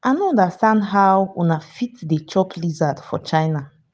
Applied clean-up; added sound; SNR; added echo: none; none; none; none.